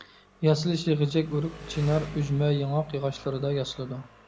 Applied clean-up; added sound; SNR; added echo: none; Engine; 19 dB; none.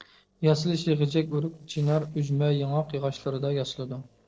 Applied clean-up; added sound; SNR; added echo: neural separator model SepFormer DNS4.